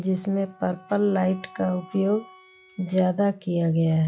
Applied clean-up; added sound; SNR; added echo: classical method log-MMSE.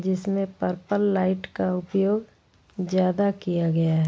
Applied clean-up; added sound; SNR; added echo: none; none; none; none.